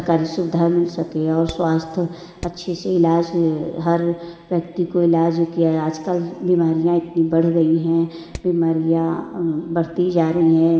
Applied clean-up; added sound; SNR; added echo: none; Hammer; 16 dB; reverberation time 1.6 s.